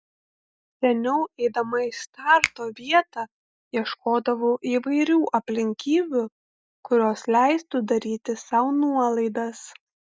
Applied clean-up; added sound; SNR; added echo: neural mask model DeepFilterNet 3.